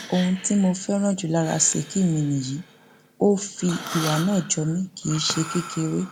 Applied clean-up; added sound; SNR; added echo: none; Breathing; 13 dB; none.